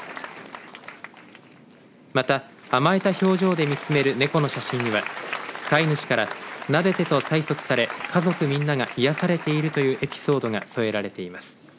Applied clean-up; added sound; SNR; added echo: none; Applause; 12 dB; none.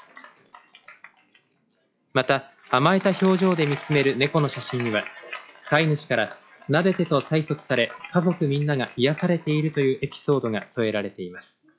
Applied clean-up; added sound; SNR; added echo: classical method log-MMSE.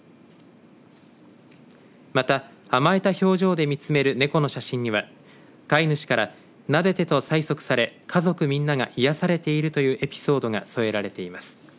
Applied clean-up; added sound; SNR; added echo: none; none; none; none.